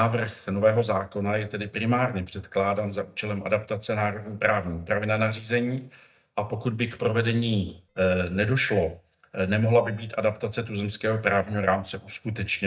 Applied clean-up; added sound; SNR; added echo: neural mask model DeepFilterNet 3.